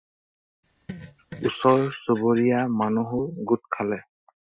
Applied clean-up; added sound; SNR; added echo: classical method Wiener filter.